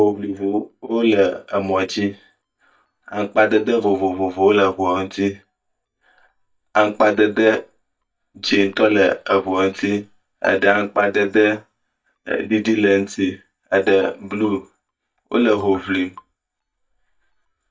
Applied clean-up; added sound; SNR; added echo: neural mask model DeepFilterNet 3.